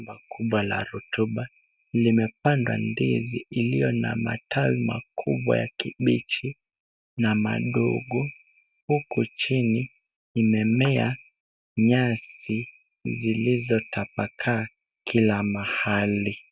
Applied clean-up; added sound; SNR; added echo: none; none; none; none.